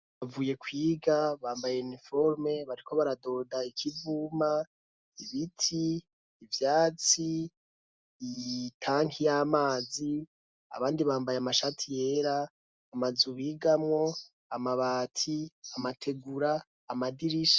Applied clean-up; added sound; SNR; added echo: none; none; none; none.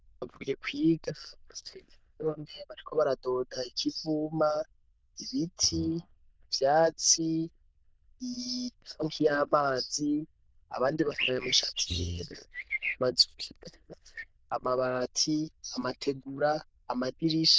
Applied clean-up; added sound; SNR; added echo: neural diffusion model UNIVERSE++.